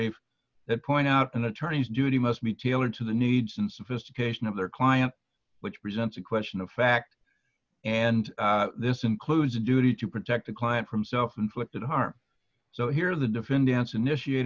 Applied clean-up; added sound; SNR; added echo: none; none; none; none.